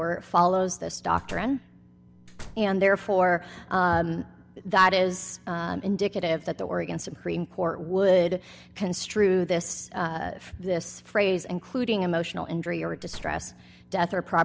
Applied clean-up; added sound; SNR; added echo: none; Slam; 18 dB; none.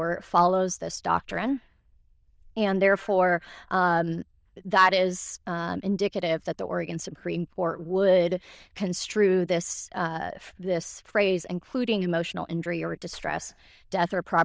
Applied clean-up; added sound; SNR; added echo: neural diffusion model UNIVERSE++.